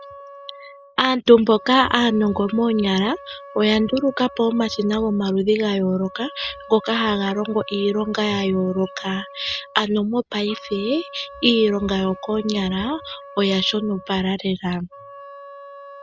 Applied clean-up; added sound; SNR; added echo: none; Wind instrument, woodwind instrument; 19 dB; none.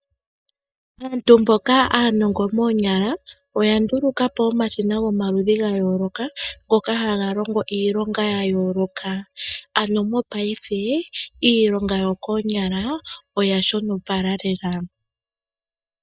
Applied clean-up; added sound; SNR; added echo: neural mask model DeepFilterNet 3.